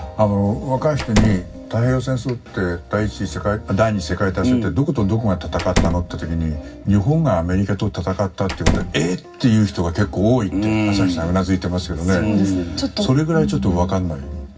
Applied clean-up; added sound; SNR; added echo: none; Slam; 3 dB; reverberation time 0.4 s.